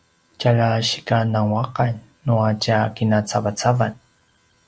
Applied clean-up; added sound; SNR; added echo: none; none; none; none.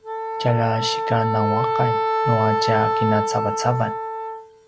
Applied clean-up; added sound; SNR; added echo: none; Wind instrument, woodwind instrument; 0 dB; none.